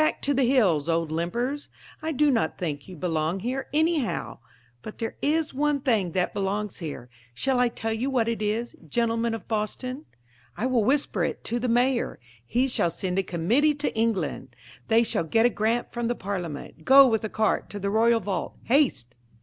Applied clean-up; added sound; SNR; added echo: none; none; none; none.